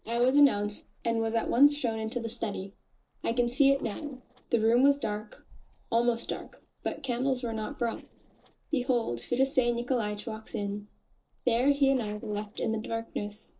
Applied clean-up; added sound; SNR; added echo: neural separator model SepFormer DNS4.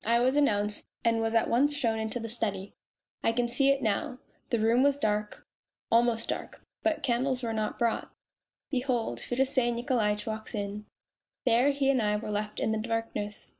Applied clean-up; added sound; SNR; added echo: none; none; none; none.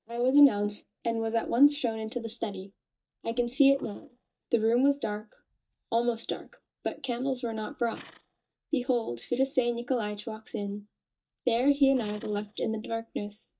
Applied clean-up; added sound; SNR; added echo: neural mask model DeepFilterNet 3.